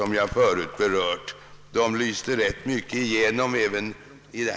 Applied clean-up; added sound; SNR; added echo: none; Water / Splash, splatter; 19 dB; none.